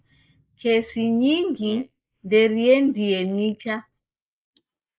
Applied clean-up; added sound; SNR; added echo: neural mask model Resemble Enhance denoiser.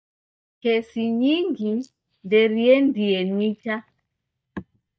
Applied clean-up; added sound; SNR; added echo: neural mask model DeepFilterNet 3.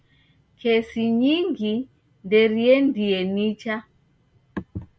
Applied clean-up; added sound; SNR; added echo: none; none; none; none.